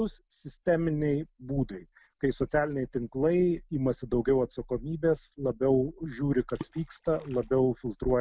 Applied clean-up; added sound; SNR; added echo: none; Water / Splash, splatter; 19 dB; none.